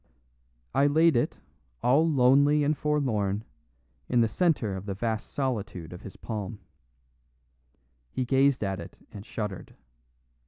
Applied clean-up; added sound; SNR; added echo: none; none; none; none.